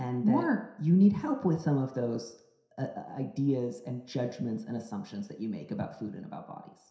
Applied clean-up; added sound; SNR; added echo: none; none; none; reverberation time 0.7 s.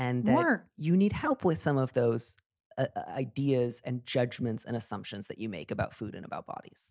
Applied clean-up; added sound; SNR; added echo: none; none; none; none.